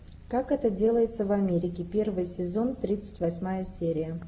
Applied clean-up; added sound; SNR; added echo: none; none; none; none.